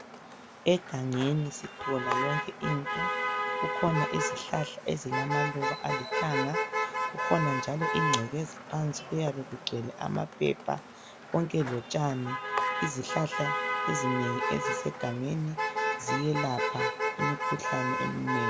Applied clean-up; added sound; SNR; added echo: none; Motor vehicle (road); 1 dB; none.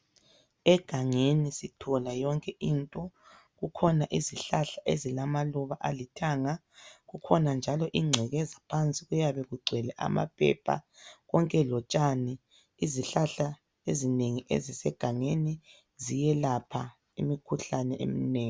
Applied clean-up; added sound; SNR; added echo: none; none; none; none.